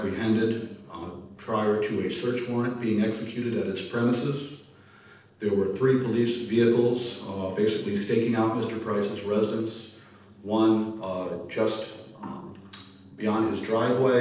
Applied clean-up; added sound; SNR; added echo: neural separator model SepFormer DNS4.